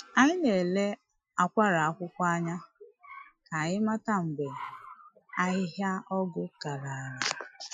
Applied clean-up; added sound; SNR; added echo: classical method Wiener filter.